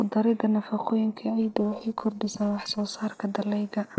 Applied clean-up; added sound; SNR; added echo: neural separator model SepFormer DNS4.